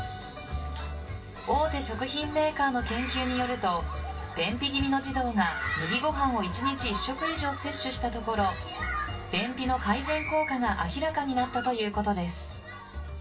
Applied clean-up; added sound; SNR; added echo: none; none; none; reverberation time 0.2 s.